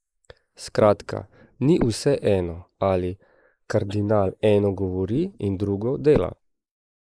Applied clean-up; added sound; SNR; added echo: neural mask model Resemble Enhance denoiser.